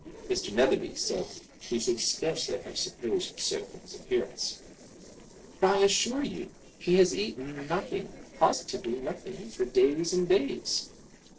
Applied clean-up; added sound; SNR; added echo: neural separator model SepFormer DNS4.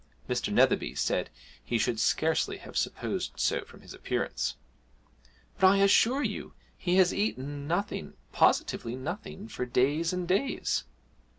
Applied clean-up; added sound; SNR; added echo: none; none; none; none.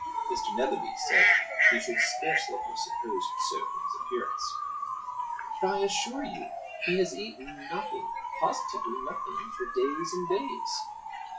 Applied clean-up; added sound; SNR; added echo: classical method WPE with log-MMSE.